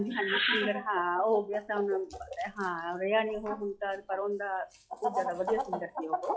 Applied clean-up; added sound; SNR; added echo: classical method log-MMSE.